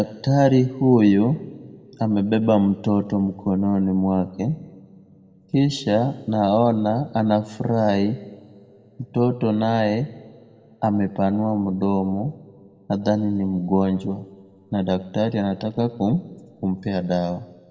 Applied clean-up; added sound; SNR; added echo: none; none; none; reverberation time 1.3 s.